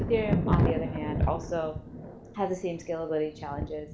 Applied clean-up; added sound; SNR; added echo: none; Thunder; -2 dB; reverberation time 0.4 s.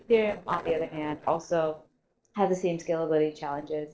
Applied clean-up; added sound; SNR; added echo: neural separator model SepFormer DNS4.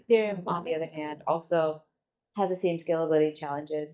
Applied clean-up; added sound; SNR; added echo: neural mask model DeepFilterNet 3.